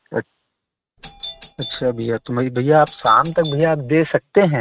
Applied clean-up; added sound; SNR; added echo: neural mask model RNNoise.